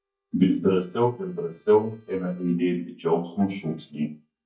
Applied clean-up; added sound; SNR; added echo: neural mask model DeepFilterNet 3.